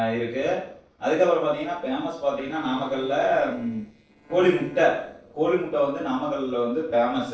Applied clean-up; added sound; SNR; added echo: neural separator model SepFormer DNS4.